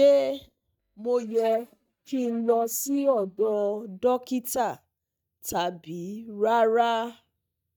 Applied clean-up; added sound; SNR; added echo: neural mask model DeepFilterNet 3.